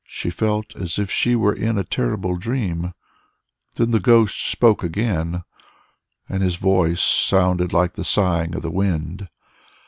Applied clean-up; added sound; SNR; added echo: none; none; none; none.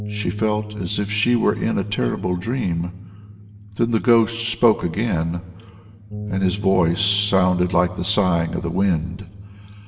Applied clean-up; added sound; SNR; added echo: none; Bass guitar; 13 dB; reverberation time 1.8 s.